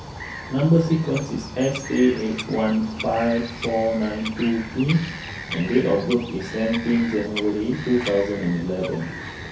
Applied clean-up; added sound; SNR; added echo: none; Bird vocalization, bird call, bird song; 11 dB; reverberation time 0.6 s.